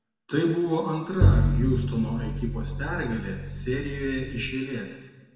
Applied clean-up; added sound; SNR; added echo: none; Bowed string instrument; -4 dB; reverberation time 1.3 s.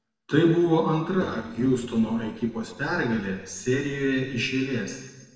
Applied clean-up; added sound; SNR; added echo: neural separator model SepFormer DNS4.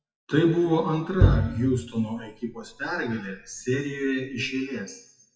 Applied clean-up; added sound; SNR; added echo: classical method WPE with log-MMSE.